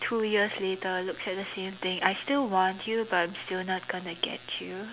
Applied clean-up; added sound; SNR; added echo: none; none; none; none.